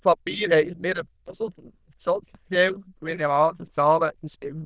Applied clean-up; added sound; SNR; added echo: neural diffusion model UNIVERSE++.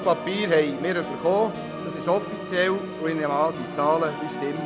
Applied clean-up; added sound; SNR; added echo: none; Organ; 8 dB; none.